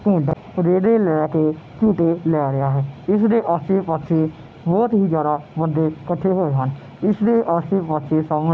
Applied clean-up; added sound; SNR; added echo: none; none; none; none.